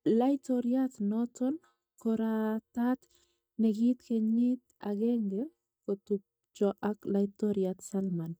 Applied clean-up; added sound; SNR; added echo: neural mask model DeepFilterNet 3.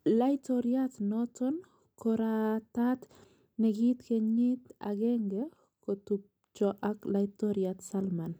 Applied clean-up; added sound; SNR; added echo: none; none; none; none.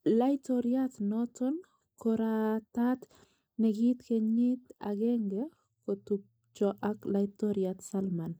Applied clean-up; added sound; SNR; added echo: neural mask model Resemble Enhance denoiser.